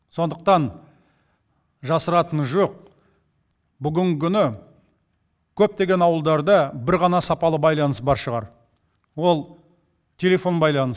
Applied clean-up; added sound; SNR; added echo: none; none; none; none.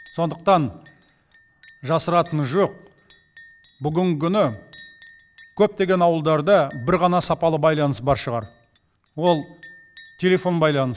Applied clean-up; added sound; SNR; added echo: none; Chink, clink; 18 dB; none.